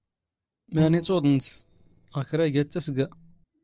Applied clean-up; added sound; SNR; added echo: neural separator model SepFormer DNS4.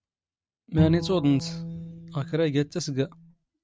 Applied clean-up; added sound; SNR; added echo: neural mask model RNNoise.